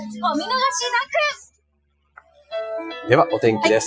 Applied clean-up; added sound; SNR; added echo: classical method Wiener filter.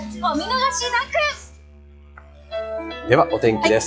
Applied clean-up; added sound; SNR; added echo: classical method log-MMSE.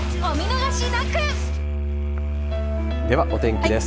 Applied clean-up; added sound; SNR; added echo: none; Musical instrument; -2 dB; none.